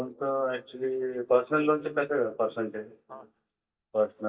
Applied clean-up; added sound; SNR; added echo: neural mask model DeepFilterNet 3.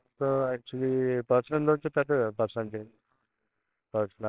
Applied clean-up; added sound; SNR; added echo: neural separator model SepFormer WHAMR!.